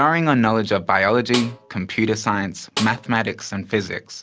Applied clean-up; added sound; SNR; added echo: none; Snare drum; 13 dB; none.